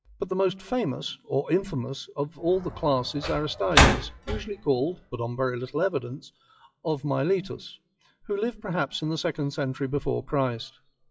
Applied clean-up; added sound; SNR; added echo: classical method WPE with log-MMSE.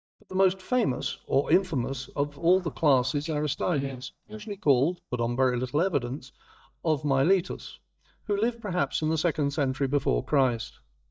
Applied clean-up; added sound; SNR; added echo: neural mask model DeepFilterNet 3.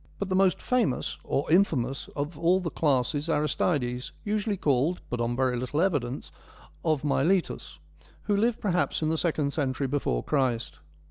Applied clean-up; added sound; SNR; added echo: none; none; none; none.